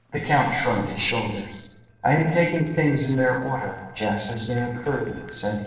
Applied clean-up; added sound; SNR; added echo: neural separator model SepFormer DNS4.